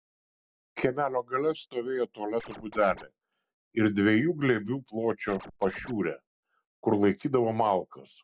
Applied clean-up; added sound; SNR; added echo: none; Scratching (performance technique); 17 dB; none.